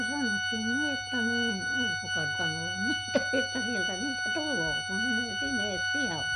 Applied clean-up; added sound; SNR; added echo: none; Organ; -4 dB; none.